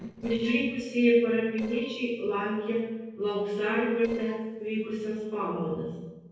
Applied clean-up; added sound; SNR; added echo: neural separator model SepFormer DNS4.